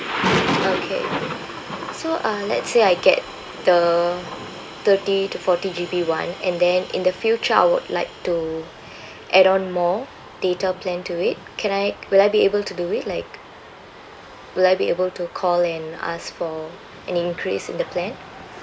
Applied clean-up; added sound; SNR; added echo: none; Thunder; 11 dB; none.